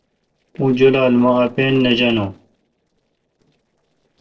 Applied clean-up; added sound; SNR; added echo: neural separator model SepFormer DNS4.